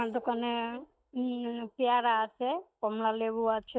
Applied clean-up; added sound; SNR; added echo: neural mask model DeepFilterNet 3.